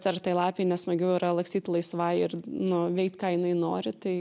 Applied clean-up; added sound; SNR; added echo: none; none; none; none.